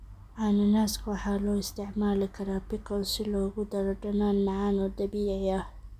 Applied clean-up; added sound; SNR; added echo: none; none; none; none.